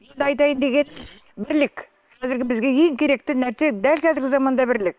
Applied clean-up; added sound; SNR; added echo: neural separator model SepFormer WHAM!.